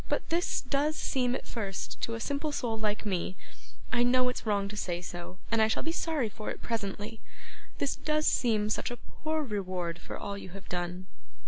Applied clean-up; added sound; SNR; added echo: none; none; none; none.